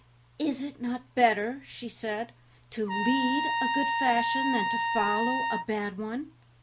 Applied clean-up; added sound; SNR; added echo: none; Trumpet; -1 dB; none.